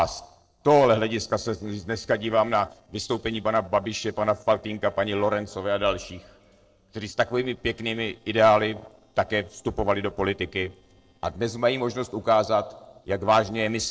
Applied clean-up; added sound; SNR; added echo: neural separator model SepFormer DNS4.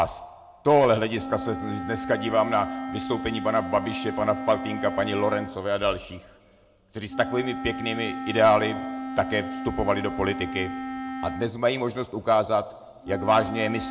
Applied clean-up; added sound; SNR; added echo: none; Wind instrument, woodwind instrument; 9 dB; reverberation time 0.3 s.